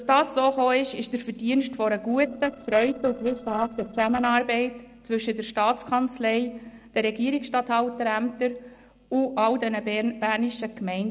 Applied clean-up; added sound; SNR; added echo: neural separator model SepFormer DNS4.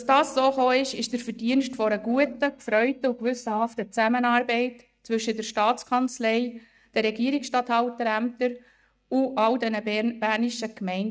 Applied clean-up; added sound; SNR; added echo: neural mask model DeepFilterNet 3.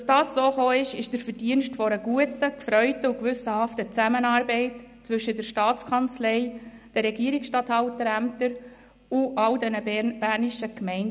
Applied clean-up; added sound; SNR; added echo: none; none; none; none.